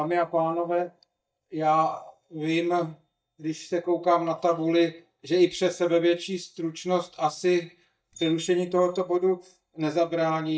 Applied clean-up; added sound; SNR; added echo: neural mask model DeepFilterNet 3.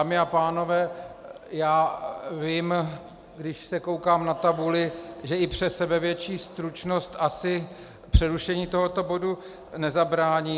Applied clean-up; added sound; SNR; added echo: none; none; none; none.